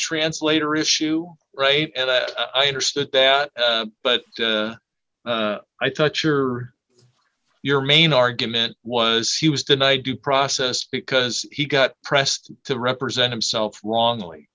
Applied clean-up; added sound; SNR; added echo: none; none; none; none.